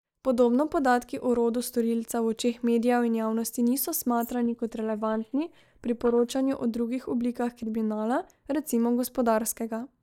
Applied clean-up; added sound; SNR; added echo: neural mask model DeepFilterNet 3.